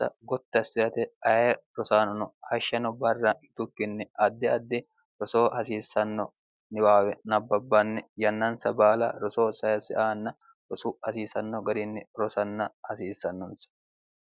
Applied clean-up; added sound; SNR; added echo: none; none; none; none.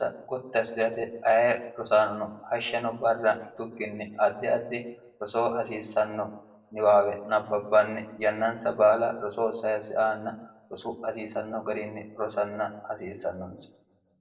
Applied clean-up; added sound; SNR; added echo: none; none; none; reverberation time 0.6 s.